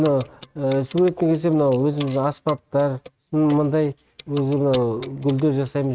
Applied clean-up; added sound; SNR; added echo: neural mask model RNNoise.